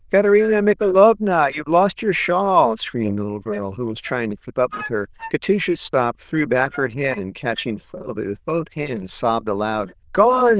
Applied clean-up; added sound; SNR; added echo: neural diffusion model UNIVERSE++.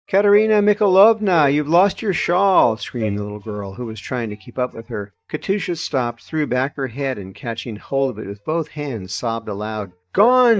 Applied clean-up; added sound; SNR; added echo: neural mask model DeepFilterNet 3.